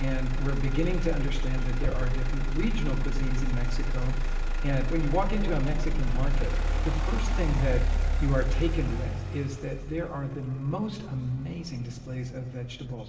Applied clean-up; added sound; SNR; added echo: none; Motor vehicle (road); -5 dB; reverberation time 2.2 s.